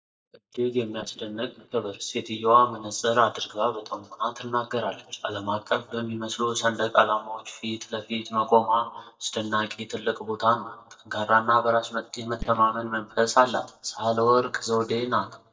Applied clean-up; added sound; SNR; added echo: neural mask model DeepFilterNet 3.